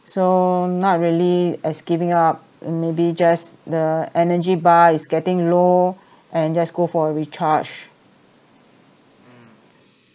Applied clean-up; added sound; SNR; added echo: neural mask model Resemble Enhance denoiser.